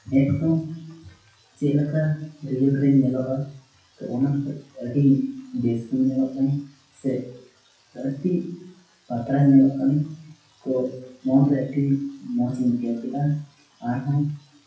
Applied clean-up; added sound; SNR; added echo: classical method WPE with log-MMSE.